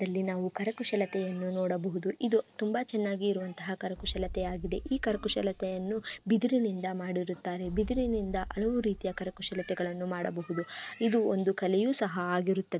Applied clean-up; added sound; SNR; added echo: none; Boom + Insect; 14 dB; none.